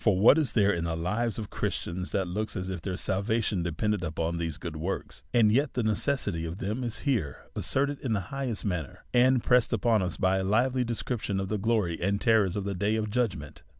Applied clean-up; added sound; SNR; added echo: none; none; none; none.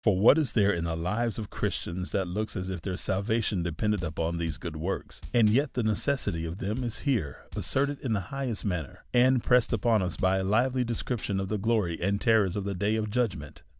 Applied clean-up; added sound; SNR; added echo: neural mask model DeepFilterNet 3.